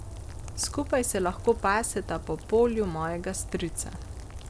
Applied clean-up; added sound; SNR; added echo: none; Rain; 10 dB; none.